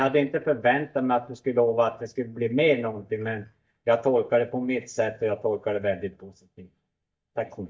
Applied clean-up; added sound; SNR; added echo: neural mask model DeepFilterNet 3.